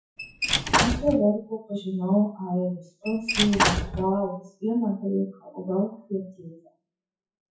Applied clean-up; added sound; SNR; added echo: classical method WPE with log-MMSE.